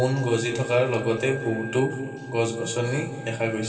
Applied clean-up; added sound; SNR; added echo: none; Organ; 15 dB; reverberation time 2.8 s.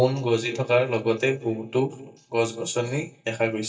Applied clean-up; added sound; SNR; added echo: neural mask model DeepFilterNet 3.